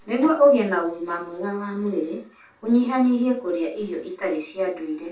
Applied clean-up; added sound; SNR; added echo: none; none; none; reverberation time 0.3 s.